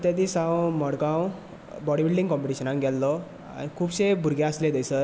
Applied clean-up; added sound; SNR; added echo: none; none; none; none.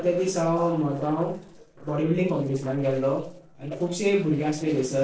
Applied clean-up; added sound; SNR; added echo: neural separator model SepFormer DNS4.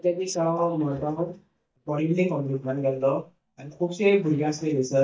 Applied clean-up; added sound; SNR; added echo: neural mask model DeepFilterNet 3.